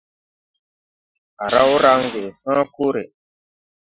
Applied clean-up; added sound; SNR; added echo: classical method Wiener filter.